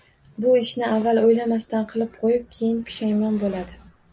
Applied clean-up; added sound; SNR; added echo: none; none; none; none.